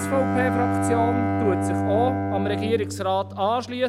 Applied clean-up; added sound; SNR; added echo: none; Bowed string instrument; 0 dB; none.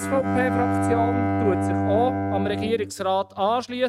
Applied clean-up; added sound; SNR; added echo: neural mask model RNNoise.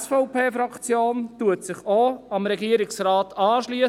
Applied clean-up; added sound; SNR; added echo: none; none; none; none.